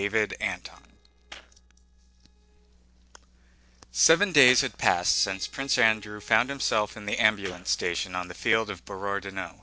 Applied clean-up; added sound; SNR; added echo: neural separator model SepFormer DNS4.